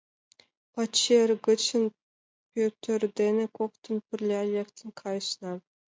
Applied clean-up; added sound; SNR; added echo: none; none; none; none.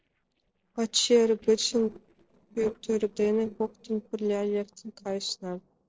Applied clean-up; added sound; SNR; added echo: neural separator model SepFormer DNS4.